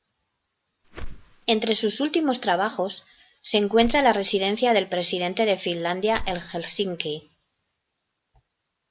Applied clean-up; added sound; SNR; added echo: none; Whoosh, swoosh, swish; 11 dB; none.